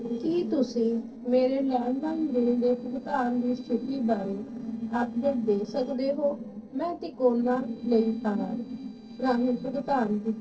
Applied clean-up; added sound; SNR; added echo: neural separator model SepFormer DNS4.